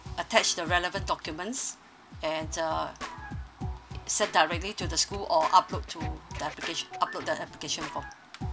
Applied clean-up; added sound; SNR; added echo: none; Scratching (performance technique); 9 dB; none.